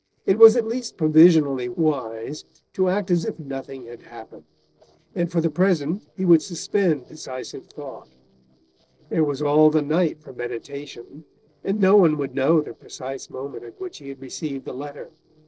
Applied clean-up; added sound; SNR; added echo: neural separator model SepFormer DNS4.